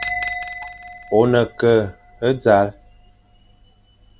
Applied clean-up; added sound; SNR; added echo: none; Bell; 13 dB; none.